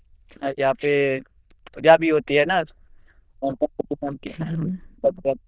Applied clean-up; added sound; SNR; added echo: neural diffusion model UNIVERSE++.